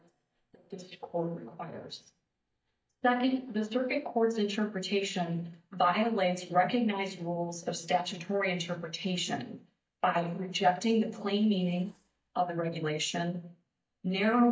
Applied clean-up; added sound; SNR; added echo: neural mask model DeepFilterNet 3.